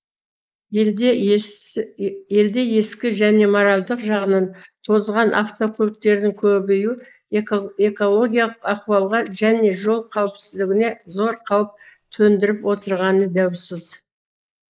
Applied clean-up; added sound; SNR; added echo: neural mask model Resemble Enhance denoiser.